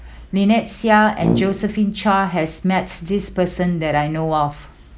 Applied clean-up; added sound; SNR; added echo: none; Brass instrument; 4 dB; none.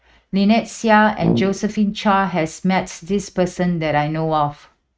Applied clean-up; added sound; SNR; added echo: neural mask model RNNoise.